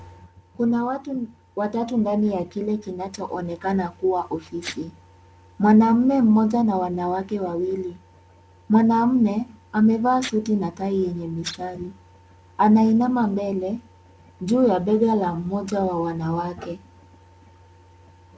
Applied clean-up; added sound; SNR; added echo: none; none; none; none.